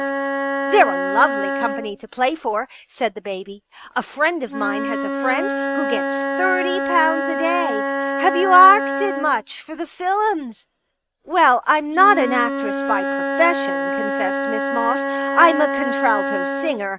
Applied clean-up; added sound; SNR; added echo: neural mask model RNNoise.